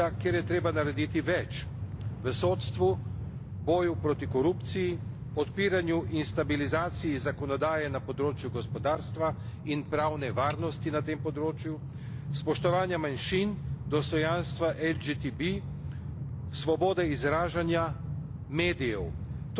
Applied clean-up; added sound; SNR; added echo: none; Bicycle bell + Train; 5 dB; none.